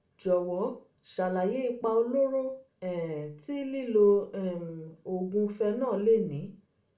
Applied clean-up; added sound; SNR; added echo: none; none; none; reverberation time 0.3 s.